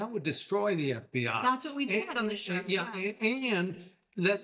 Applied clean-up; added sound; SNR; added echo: neural mask model DeepFilterNet 3.